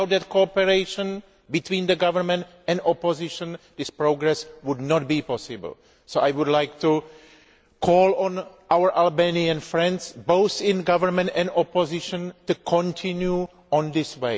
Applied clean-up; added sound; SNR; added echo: none; none; none; none.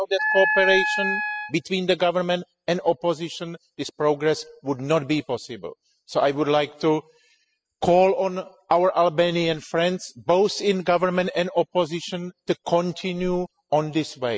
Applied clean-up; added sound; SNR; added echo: classical method spectral subtraction.